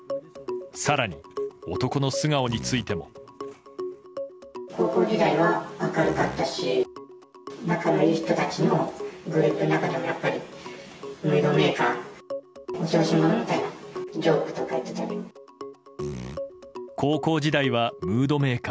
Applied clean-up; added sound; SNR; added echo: none; Fart; 12 dB; none.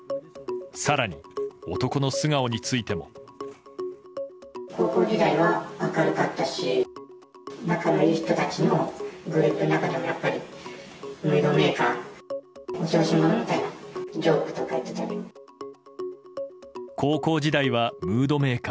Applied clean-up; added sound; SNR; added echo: none; none; none; none.